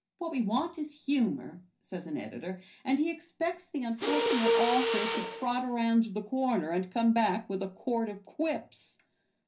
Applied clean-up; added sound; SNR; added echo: none; Mechanisms; 0 dB; reverberation time 0.5 s.